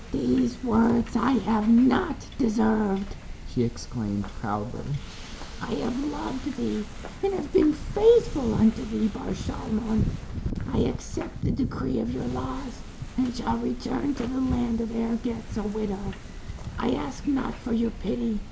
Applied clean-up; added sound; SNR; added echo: none; Wind / Ocean; 11 dB; none.